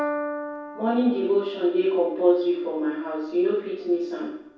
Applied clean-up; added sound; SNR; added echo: none; Piano; 12 dB; reverberation time 0.7 s.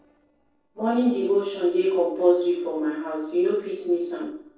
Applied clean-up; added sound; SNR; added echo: neural separator model SepFormer DNS4.